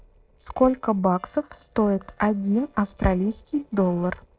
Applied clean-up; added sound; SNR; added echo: neural separator model SepFormer DNS4.